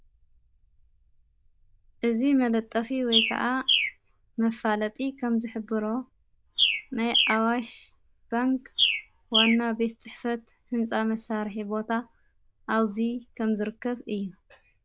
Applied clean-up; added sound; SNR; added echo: neural diffusion model UNIVERSE++.